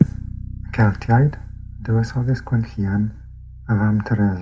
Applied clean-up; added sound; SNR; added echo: none; Bass guitar; 14 dB; none.